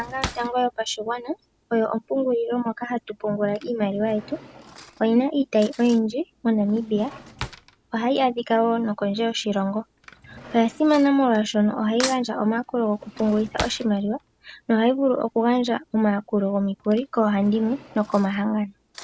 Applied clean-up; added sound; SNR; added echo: none; Cutlery, silverware / Drawer open or close; 18 dB; none.